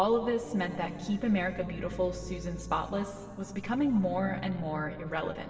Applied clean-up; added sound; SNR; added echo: none; none; none; reverberation time 2.7 s.